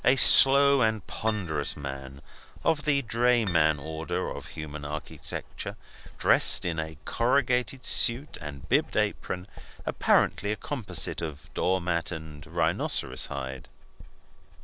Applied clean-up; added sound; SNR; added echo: none; Acoustic guitar + Writing; 10 dB; none.